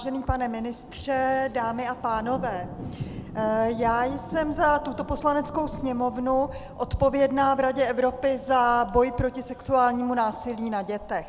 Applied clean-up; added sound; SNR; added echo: none; Thunder; 15 dB; none.